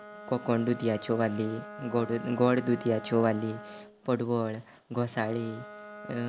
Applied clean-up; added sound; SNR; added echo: none; Bowed string instrument; 15 dB; none.